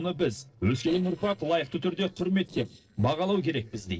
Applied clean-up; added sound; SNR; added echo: neural separator model SepFormer DNS4.